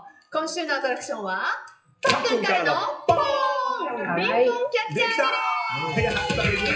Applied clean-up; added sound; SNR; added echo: classical method WPE with log-MMSE.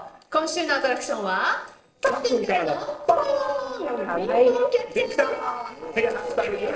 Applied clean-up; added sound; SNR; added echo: neural separator model SepFormer DNS4.